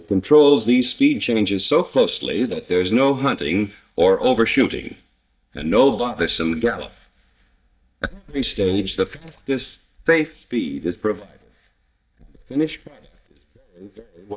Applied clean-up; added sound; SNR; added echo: neural mask model DeepFilterNet 3.